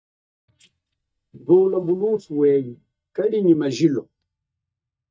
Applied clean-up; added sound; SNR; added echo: neural mask model DeepFilterNet 3.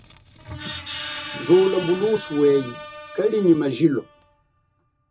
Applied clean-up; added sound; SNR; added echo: none; Screech; 13 dB; reverberation time 0.2 s.